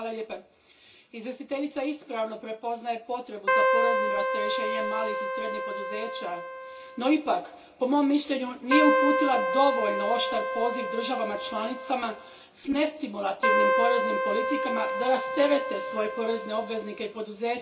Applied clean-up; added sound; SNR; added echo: none; Keyboard (musical); -2 dB; reverberation time 0.2 s.